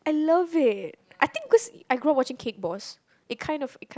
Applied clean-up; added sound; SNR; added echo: none; none; none; none.